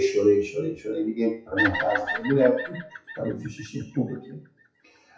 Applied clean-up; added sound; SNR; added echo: classical method WPE with log-MMSE.